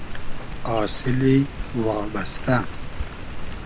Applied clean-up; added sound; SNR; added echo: none; Rain; 2 dB; none.